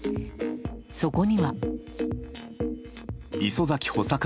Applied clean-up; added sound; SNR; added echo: none; none; none; none.